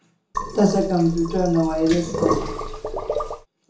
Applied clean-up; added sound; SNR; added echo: none; Sink (filling or washing); 5 dB; reverberation time 0.7 s.